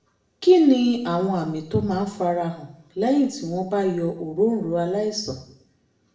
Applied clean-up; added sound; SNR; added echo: none; none; none; reverberation time 0.6 s.